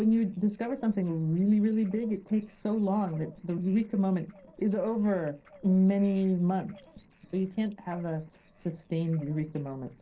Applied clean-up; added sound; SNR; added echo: neural separator model SepFormer DNS4.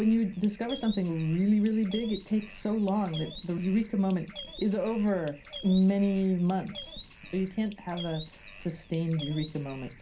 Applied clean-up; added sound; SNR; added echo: none; Bird; 17 dB; reverberation time 0.3 s.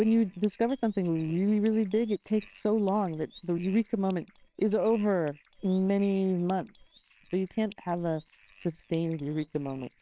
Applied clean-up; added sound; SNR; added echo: neural separator model SepFormer WHAMR!.